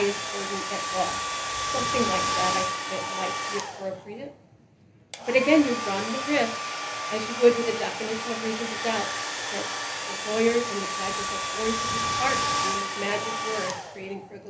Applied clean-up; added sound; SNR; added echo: none; Domestic sounds, home sounds; 1 dB; reverberation time 0.3 s.